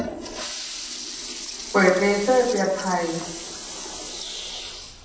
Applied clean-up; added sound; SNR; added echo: none; Toilet flush; 8 dB; reverberation time 0.9 s.